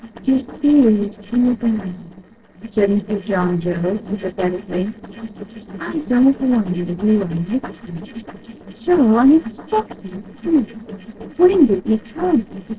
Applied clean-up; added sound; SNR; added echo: neural separator model SepFormer DNS4.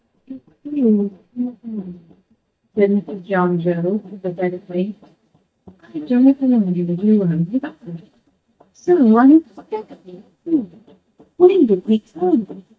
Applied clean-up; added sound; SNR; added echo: neural mask model DeepFilterNet 3.